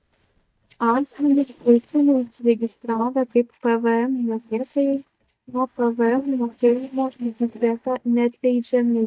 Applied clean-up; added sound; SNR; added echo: neural mask model DeepFilterNet 3.